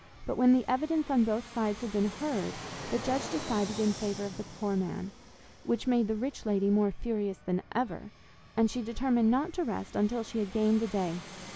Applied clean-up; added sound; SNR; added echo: none; Fixed-wing aircraft, airplane; 15 dB; none.